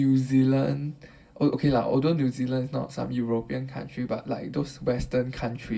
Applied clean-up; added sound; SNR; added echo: none; none; none; reverberation time 0.2 s.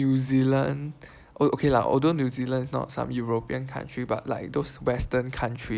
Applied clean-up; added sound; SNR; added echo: none; none; none; none.